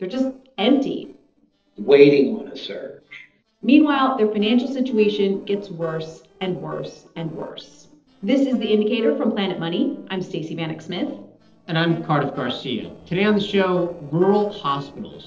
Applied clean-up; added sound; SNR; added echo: neural separator model SepFormer DNS4.